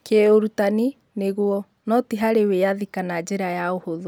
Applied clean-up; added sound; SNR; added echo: none; none; none; none.